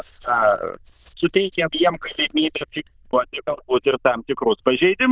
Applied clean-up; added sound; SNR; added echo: neural diffusion model UNIVERSE++.